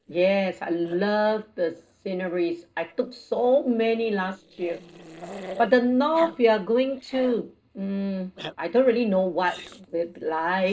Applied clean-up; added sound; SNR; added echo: neural separator model SepFormer DNS4.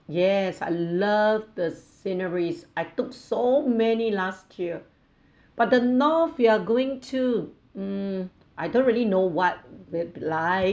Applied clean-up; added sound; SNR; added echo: none; none; none; none.